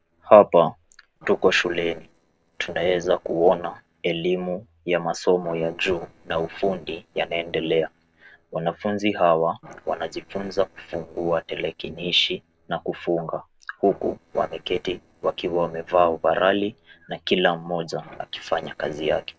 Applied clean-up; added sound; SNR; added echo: neural separator model SepFormer DNS4.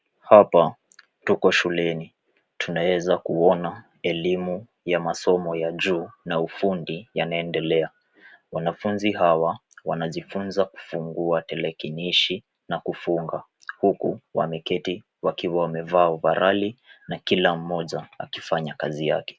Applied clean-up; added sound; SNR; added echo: none; none; none; none.